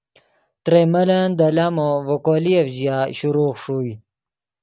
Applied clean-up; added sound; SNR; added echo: none; none; none; none.